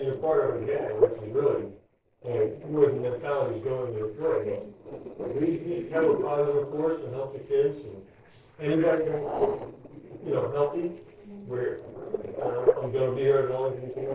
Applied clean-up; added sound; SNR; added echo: neural separator model SepFormer DNS4.